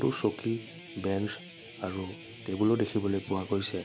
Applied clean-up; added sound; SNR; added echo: none; Guitar; 15 dB; none.